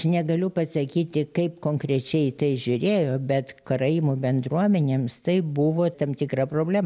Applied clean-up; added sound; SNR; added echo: none; none; none; none.